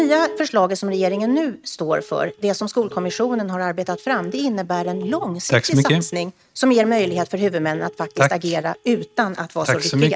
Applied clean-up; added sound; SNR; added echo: neural mask model RNNoise.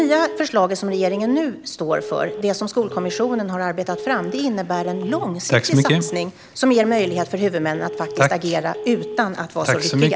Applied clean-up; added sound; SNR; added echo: none; Telephone; 12 dB; none.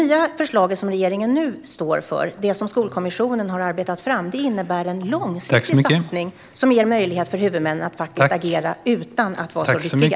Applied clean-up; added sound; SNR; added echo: none; none; none; none.